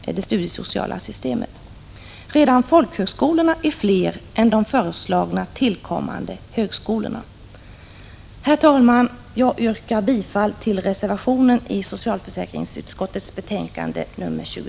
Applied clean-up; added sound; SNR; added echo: none; none; none; none.